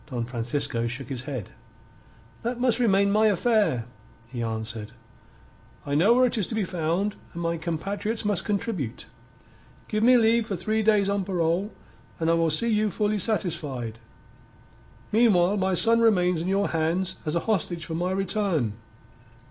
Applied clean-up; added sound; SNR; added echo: none; none; none; none.